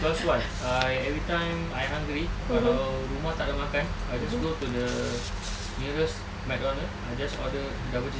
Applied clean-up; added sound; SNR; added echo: none; none; none; none.